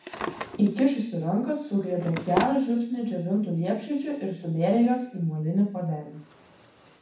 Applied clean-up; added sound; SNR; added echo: none; Drawer open or close; 12 dB; reverberation time 0.6 s.